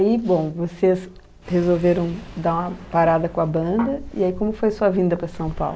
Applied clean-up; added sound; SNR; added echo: none; Engine / Car; 19 dB; none.